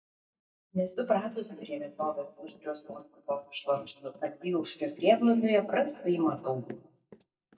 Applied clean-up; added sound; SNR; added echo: neural mask model DeepFilterNet 3.